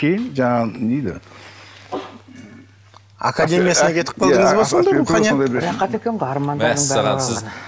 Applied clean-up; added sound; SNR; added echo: none; none; none; none.